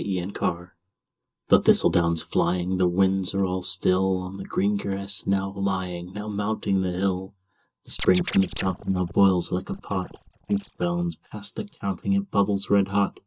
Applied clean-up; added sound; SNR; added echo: neural mask model DeepFilterNet 3.